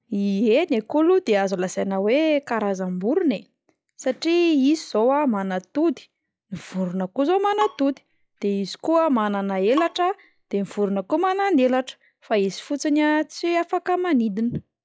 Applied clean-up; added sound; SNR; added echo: classical method log-MMSE.